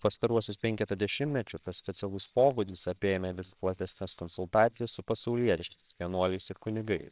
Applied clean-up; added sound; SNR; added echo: neural separator model SepFormer WHAMR!.